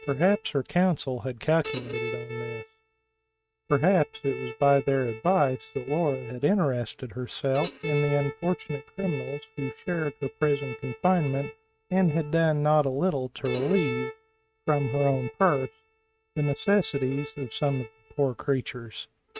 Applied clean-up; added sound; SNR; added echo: neural mask model RNNoise.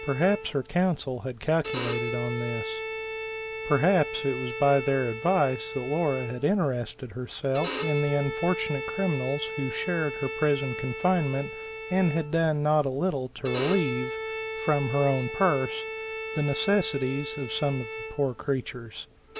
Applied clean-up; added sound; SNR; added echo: none; Bowed string instrument; 8 dB; none.